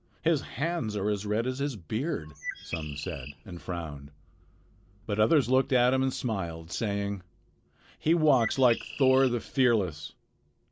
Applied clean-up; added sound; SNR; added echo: none; Bird; 13 dB; none.